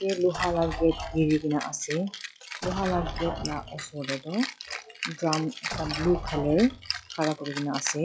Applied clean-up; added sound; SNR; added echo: classical method log-MMSE.